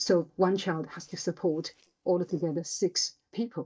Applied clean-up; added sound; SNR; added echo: neural mask model DeepFilterNet 3.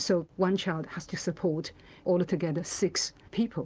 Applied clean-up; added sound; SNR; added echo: none; none; none; none.